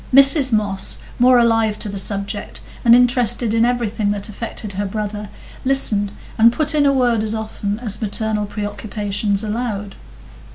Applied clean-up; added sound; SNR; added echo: none; none; none; none.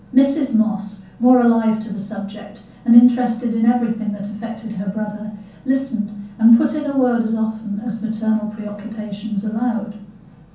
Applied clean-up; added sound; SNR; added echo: none; none; none; reverberation time 0.6 s.